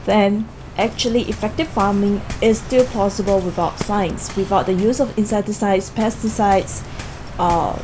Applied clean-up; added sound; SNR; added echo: none; Waves, surf; 13 dB; none.